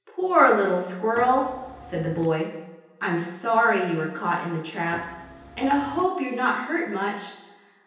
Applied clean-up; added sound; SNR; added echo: none; Car; 18 dB; reverberation time 0.9 s.